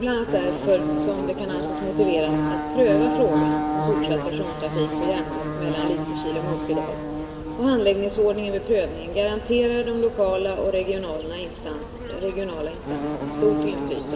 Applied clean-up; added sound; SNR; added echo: none; Buzz / Bird; 2 dB; reverberation time 2.0 s.